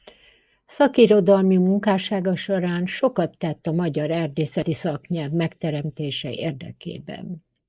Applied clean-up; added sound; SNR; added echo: neural mask model Resemble Enhance denoiser.